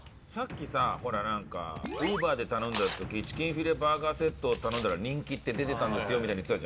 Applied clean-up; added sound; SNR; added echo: none; Tearing; 10 dB; none.